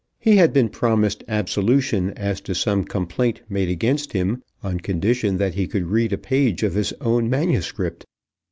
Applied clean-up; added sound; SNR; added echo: none; none; none; none.